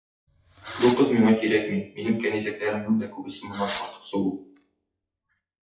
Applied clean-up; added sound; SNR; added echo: classical method WPE with log-MMSE.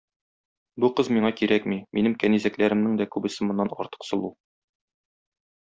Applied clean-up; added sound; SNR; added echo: none; none; none; none.